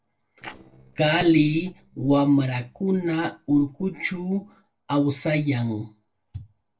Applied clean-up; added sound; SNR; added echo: neural separator model SepFormer DNS4.